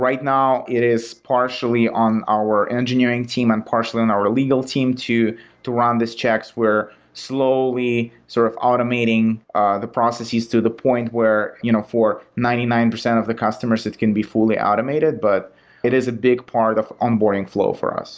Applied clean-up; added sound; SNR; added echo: none; none; none; none.